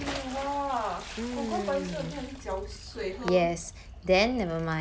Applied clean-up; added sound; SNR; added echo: none; Bathtub (filling or washing) / Splash, splatter; 15 dB; none.